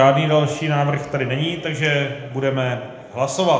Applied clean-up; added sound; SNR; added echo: none; none; none; reverberation time 0.7 s.